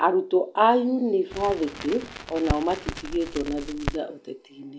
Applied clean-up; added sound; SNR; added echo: none; Crackle; 8 dB; none.